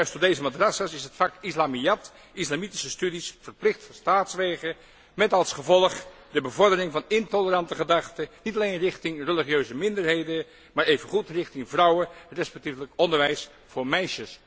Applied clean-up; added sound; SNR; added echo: none; none; none; none.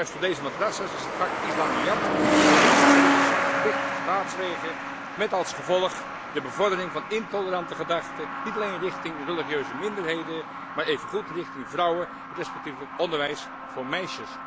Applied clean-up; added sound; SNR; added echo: none; Truck; -3 dB; none.